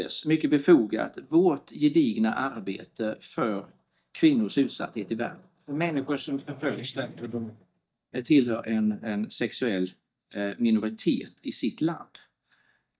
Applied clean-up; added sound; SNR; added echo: neural mask model DeepFilterNet 3.